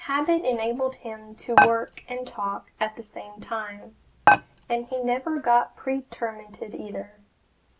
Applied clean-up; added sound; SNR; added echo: none; Dishes, pots, and pans; -4 dB; none.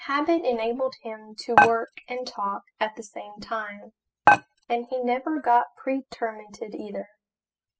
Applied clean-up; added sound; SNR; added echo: classical method spectral subtraction.